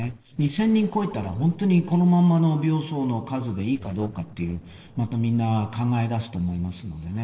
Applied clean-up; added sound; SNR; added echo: neural separator model SepFormer DNS4.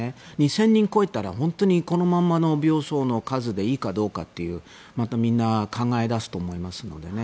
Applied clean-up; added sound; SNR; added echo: none; none; none; none.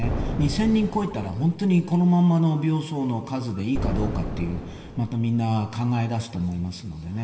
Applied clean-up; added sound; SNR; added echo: none; Boom; 6 dB; reverberation time 2.0 s.